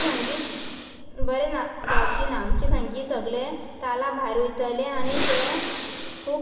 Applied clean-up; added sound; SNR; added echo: none; Breathing; -3 dB; reverberation time 2.5 s.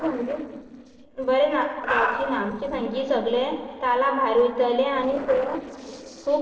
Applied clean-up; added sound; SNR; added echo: neural separator model SepFormer DNS4.